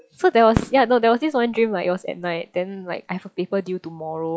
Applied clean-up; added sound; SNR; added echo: classical method log-MMSE.